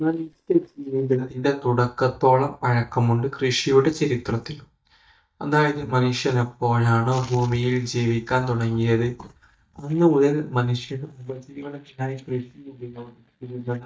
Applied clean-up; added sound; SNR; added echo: neural mask model DeepFilterNet 3.